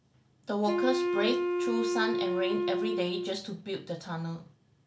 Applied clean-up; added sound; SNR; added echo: none; Wind instrument, woodwind instrument; -3 dB; none.